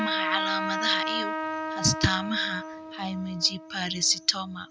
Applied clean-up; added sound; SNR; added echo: none; Trumpet; 4 dB; none.